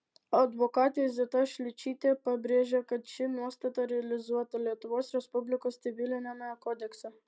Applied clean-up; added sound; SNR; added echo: none; none; none; none.